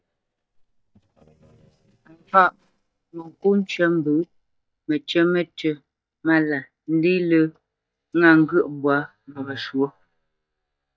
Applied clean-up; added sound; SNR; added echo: neural mask model DeepFilterNet 3.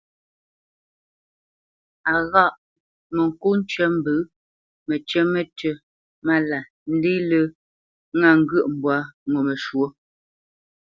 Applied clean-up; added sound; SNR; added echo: none; none; none; none.